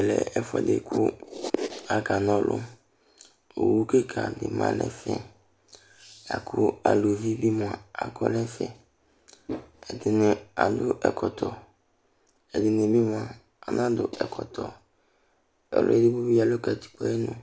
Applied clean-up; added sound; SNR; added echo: none; none; none; none.